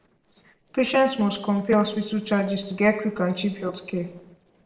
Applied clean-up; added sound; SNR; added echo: neural separator model SepFormer DNS4.